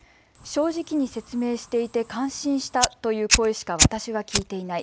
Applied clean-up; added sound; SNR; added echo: none; Fire; 2 dB; none.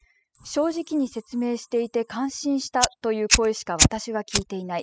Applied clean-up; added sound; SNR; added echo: classical method spectral subtraction.